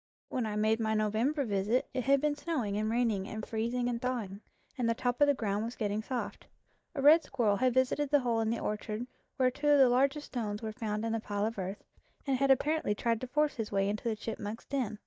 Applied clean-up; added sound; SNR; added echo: neural mask model DeepFilterNet 3.